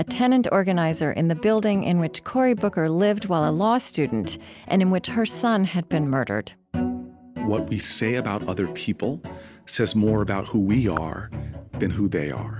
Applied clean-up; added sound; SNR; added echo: none; none; none; none.